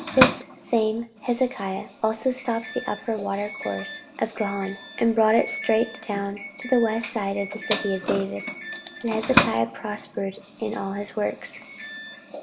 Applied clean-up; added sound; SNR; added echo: none; Doorbell; 6 dB; reverberation time 0.8 s.